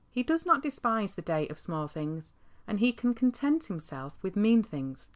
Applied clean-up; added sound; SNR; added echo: none; none; none; none.